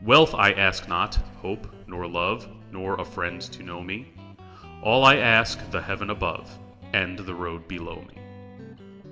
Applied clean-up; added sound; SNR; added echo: none; Guitar; 18 dB; reverberation time 2.1 s.